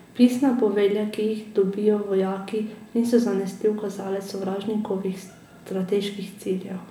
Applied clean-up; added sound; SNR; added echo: none; none; none; none.